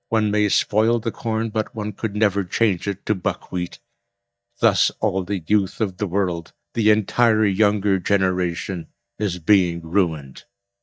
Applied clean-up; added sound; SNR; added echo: neural mask model DeepFilterNet 3.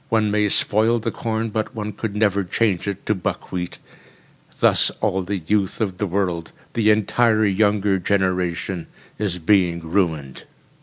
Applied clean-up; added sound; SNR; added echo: none; none; none; none.